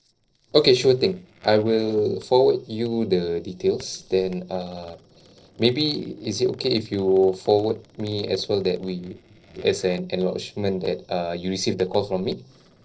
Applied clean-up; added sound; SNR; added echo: neural separator model SepFormer DNS4.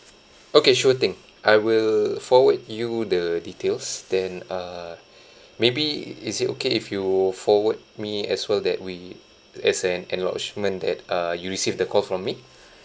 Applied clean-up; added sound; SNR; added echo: none; none; none; none.